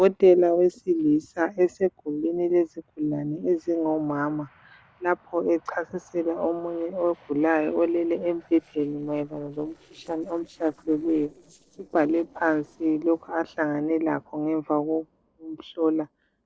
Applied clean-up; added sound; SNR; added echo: neural separator model SepFormer DNS4.